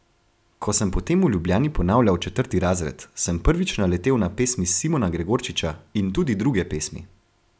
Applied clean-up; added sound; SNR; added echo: none; none; none; none.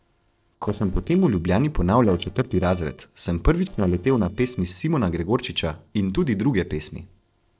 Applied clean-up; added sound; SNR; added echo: neural separator model SepFormer DNS4.